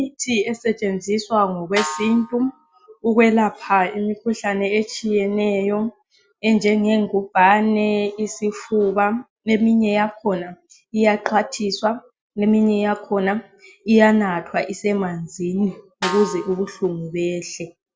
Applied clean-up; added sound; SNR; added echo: none; Snare drum; 12 dB; none.